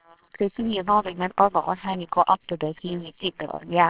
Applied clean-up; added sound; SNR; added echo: neural separator model SepFormer WHAMR!.